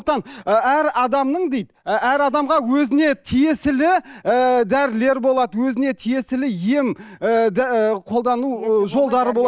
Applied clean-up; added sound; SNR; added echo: none; none; none; none.